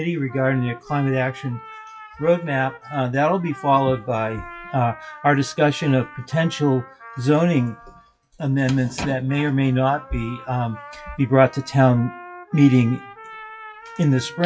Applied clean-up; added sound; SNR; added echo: classical method WPE with log-MMSE.